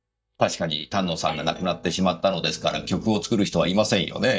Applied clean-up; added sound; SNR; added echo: neural mask model DeepFilterNet 3.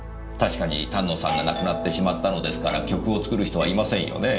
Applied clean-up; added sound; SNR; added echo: none; Doorbell; 10 dB; none.